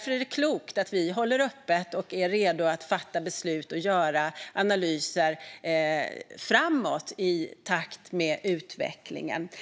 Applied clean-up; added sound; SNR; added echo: none; none; none; none.